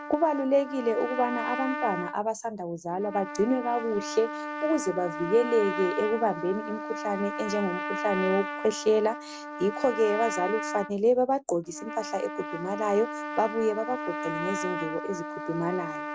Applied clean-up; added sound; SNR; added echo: none; Trumpet; 7 dB; none.